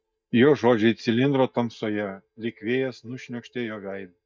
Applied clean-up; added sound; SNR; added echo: neural mask model DeepFilterNet 3.